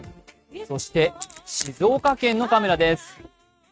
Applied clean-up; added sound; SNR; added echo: neural mask model RNNoise.